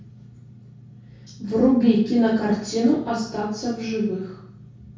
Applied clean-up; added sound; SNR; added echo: none; none; none; reverberation time 0.6 s.